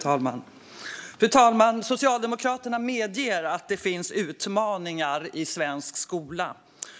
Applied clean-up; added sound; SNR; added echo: none; none; none; none.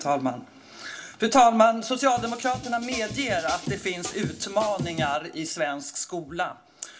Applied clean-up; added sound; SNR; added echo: none; Drum kit; 9 dB; reverberation time 0.2 s.